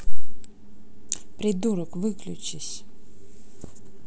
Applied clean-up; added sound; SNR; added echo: none; none; none; none.